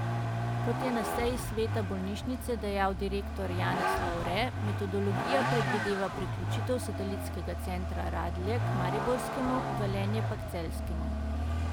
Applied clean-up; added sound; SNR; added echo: none; Vehicle; -2 dB; none.